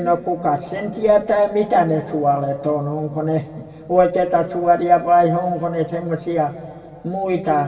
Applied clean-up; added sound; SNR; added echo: none; none; none; reverberation time 1.5 s.